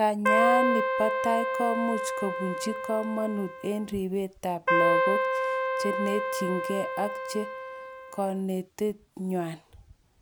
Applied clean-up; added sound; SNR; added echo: none; Keyboard (musical); -2 dB; none.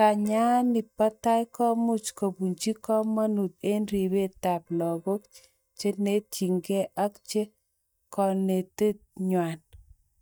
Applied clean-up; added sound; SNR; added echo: neural mask model DeepFilterNet 3.